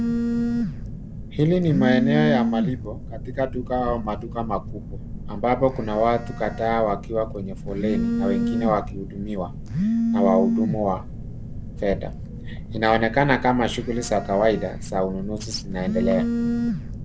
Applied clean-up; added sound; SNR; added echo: none; Telephone; 2 dB; none.